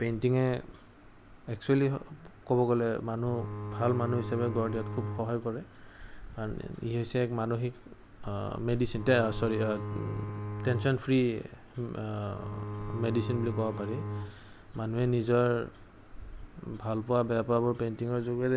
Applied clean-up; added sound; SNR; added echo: none; Bowed string instrument; 6 dB; none.